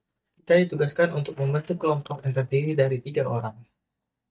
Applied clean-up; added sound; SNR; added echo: neural mask model DeepFilterNet 3.